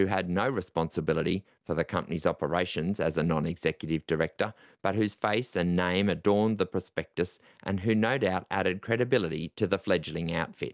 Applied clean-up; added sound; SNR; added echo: none; none; none; none.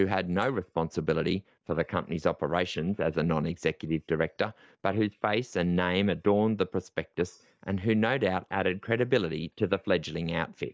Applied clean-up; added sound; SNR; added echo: neural mask model DeepFilterNet 3.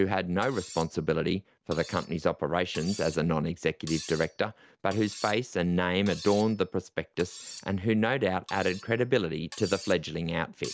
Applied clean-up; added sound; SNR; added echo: none; Cutlery, silverware; 18 dB; none.